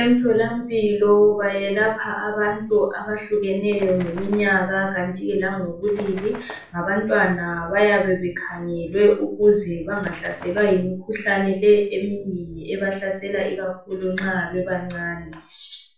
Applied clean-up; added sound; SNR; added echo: none; Bird; 16 dB; reverberation time 0.3 s.